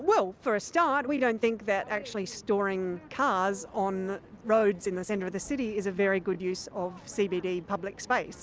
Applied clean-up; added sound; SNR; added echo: none; none; none; none.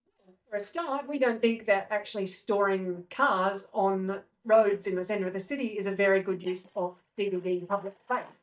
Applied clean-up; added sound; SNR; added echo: neural mask model DeepFilterNet 3.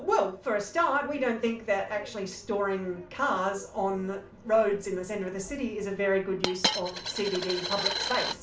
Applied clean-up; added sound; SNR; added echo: none; Coin (dropping); 2 dB; reverberation time 0.3 s.